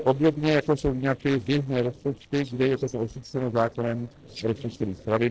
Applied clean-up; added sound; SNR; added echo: neural separator model SepFormer DNS4.